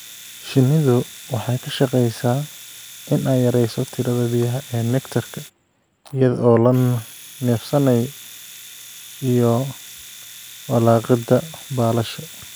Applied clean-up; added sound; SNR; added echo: none; Domestic sounds, home sounds; 19 dB; none.